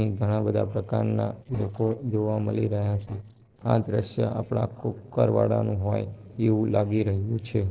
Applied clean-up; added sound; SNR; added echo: neural separator model SepFormer DNS4.